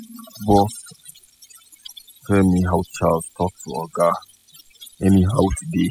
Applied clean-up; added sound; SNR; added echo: classical method spectral subtraction.